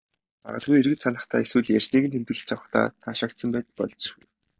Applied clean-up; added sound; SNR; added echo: neural mask model DeepFilterNet 3.